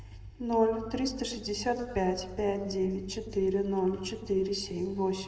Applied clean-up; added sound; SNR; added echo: none; none; none; reverberation time 1.1 s.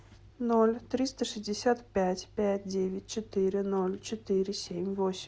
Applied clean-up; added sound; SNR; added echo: none; none; none; none.